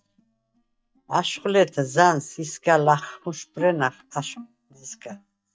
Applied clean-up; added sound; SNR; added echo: neural mask model DeepFilterNet 3.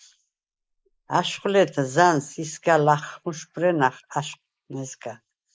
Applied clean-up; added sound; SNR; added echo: neural mask model Resemble Enhance denoiser.